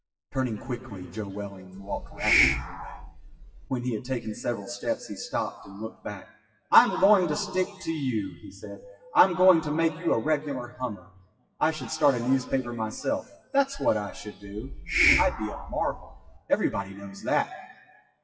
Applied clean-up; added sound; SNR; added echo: classical method WPE with log-MMSE.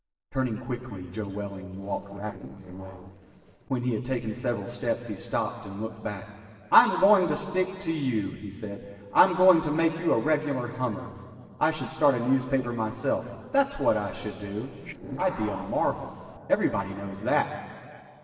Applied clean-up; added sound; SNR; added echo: neural separator model SepFormer DNS4.